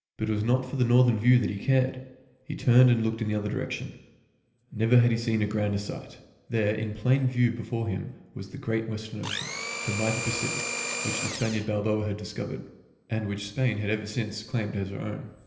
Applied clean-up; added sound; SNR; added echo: none; Domestic sounds, home sounds; 5 dB; reverberation time 1.4 s.